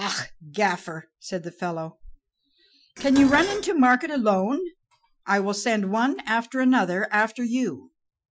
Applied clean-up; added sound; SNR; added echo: classical method Wiener filter.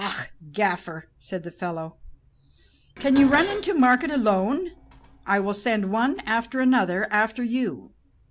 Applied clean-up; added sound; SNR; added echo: none; Dishes, pots, and pans; 17 dB; none.